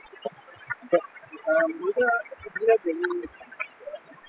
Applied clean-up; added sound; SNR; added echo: classical method spectral subtraction.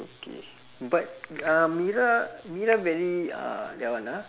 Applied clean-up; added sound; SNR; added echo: none; none; none; none.